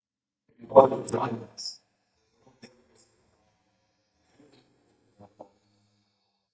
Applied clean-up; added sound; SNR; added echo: neural mask model DeepFilterNet 3.